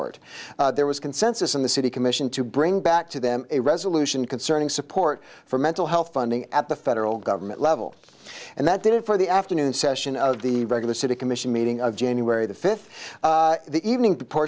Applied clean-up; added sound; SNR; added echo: none; none; none; none.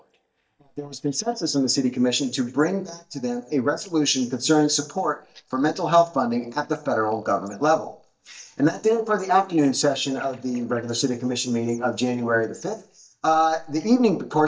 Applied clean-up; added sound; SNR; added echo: neural mask model DeepFilterNet 3.